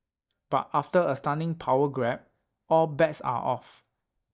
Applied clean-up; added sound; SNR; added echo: neural mask model DeepFilterNet 3.